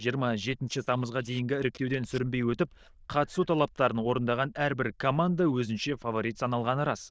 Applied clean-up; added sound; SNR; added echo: neural diffusion model UNIVERSE++.